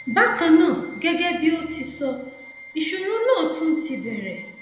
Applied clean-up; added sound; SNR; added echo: none; Bowed string instrument; 13 dB; reverberation time 0.7 s.